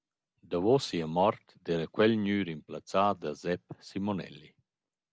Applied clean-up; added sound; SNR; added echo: none; none; none; none.